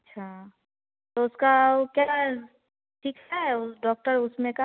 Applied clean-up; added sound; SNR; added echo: none; none; none; none.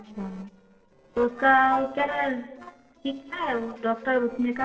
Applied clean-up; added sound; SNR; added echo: neural separator model SepFormer DNS4.